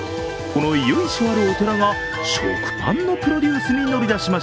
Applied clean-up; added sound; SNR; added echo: none; none; none; none.